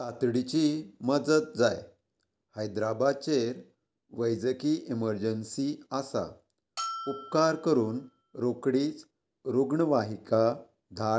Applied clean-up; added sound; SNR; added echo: none; Bell; 12 dB; none.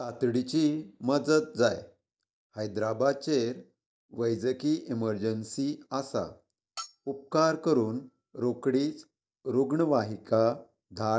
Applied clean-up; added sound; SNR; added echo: neural mask model DeepFilterNet 3.